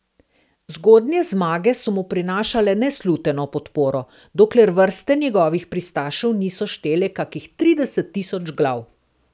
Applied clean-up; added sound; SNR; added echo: none; none; none; none.